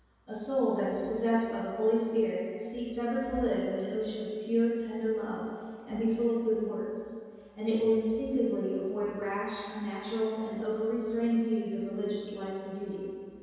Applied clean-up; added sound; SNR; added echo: none; none; none; reverberation time 2.2 s.